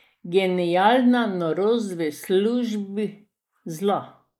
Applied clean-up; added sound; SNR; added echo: neural mask model Resemble Enhance denoiser.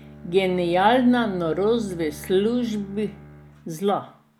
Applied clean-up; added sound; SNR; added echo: none; Bowed string instrument; 19 dB; none.